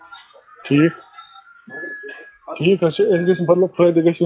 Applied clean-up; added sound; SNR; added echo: classical method log-MMSE.